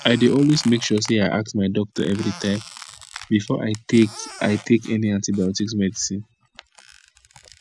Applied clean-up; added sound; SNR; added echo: none; Squeak; 20 dB; none.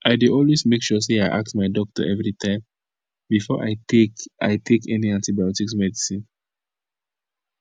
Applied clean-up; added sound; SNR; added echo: none; none; none; none.